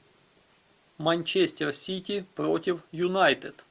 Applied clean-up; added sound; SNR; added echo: none; none; none; none.